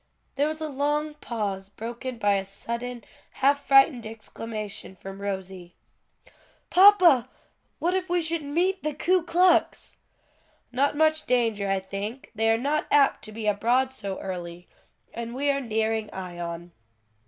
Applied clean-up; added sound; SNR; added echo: none; none; none; none.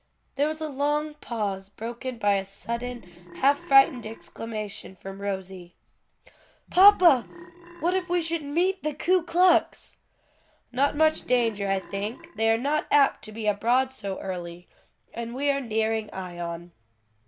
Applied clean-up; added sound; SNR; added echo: none; Burping, eructation; 17 dB; none.